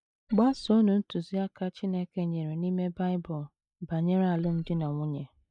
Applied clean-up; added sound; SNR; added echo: neural mask model DeepFilterNet 3.